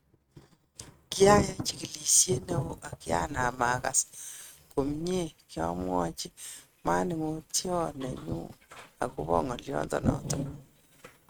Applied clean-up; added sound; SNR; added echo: neural mask model RNNoise.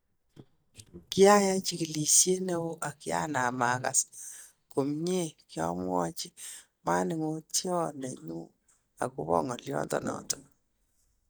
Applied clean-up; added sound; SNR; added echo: neural mask model DeepFilterNet 3.